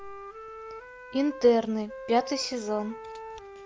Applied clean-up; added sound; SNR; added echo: none; Wind instrument, woodwind instrument; 13 dB; none.